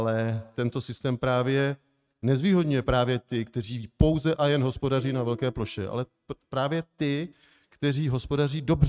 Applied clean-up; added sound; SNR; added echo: neural mask model RNNoise.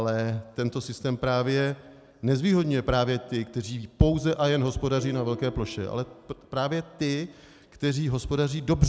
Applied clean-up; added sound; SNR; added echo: none; Piano; 19 dB; none.